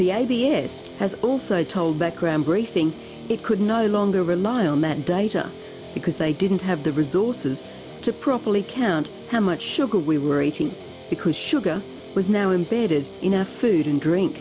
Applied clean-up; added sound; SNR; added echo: none; Guitar; 16 dB; none.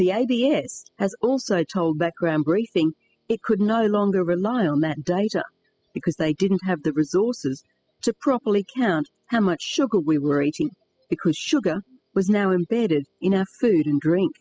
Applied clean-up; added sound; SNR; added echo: classical method spectral subtraction.